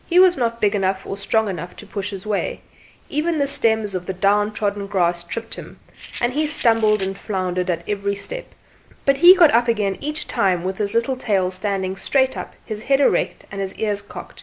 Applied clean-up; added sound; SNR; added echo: none; Rattle; 18 dB; none.